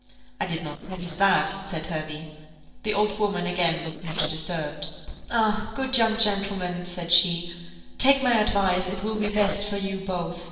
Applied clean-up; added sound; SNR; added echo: neural separator model SepFormer DNS4.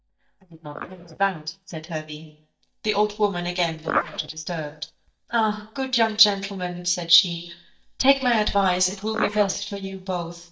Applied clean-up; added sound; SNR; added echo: neural mask model DeepFilterNet 3.